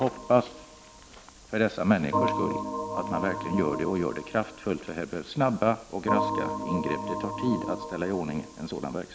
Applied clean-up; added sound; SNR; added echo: none; Organ; 5 dB; none.